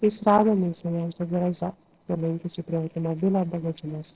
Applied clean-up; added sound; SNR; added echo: neural separator model SepFormer DNS4.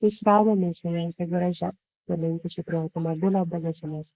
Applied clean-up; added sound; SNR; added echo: neural mask model Resemble Enhance denoiser.